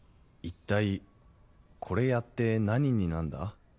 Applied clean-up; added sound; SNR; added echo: none; none; none; none.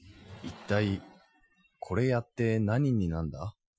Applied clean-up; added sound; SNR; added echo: classical method Wiener filter.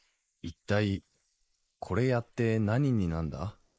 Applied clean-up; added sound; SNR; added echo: neural mask model Resemble Enhance denoiser.